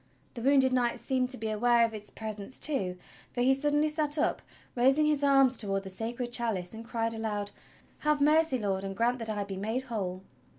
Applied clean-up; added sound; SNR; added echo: none; none; none; none.